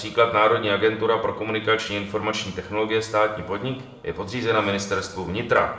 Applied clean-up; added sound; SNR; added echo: none; none; none; reverberation time 0.6 s.